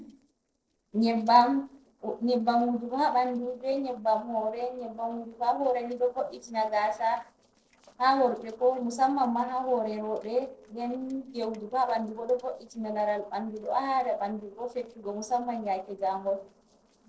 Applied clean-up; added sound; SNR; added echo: neural separator model SepFormer DNS4.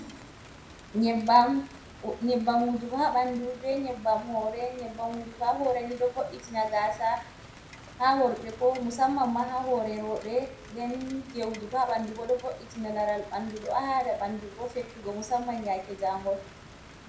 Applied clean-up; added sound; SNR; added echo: none; Rain; 19 dB; reverberation time 0.5 s.